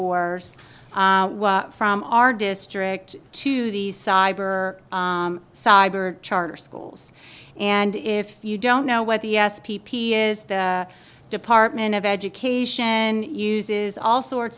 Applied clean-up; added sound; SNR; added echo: none; none; none; none.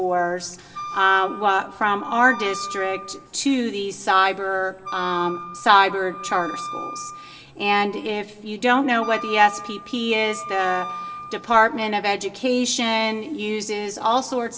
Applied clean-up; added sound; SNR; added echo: none; Wind instrument, woodwind instrument; 12 dB; reverberation time 1.4 s.